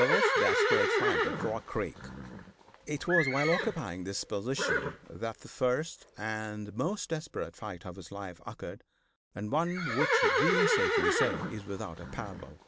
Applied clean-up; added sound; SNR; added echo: none; Livestock, farm animals, working animals; -2 dB; none.